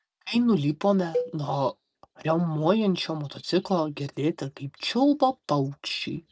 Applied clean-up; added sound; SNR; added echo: none; Cowbell; 10 dB; none.